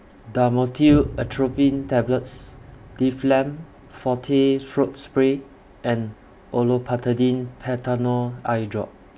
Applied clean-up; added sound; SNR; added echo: none; Boom; 16 dB; none.